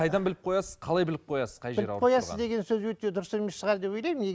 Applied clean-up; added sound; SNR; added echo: none; none; none; none.